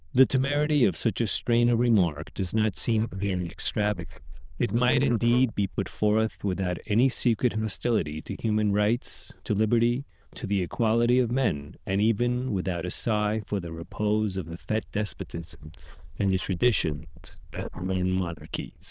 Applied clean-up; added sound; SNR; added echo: neural diffusion model UNIVERSE++.